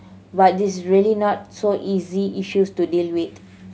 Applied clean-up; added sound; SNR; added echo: none; none; none; none.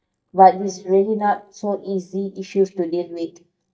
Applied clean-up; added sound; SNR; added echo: neural mask model DeepFilterNet 3.